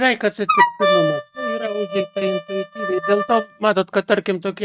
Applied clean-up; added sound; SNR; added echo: neural mask model RNNoise.